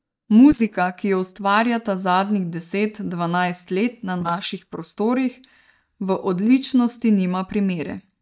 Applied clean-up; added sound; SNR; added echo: neural mask model DeepFilterNet 3.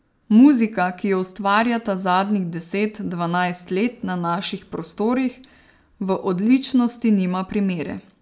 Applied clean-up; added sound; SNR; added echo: none; none; none; none.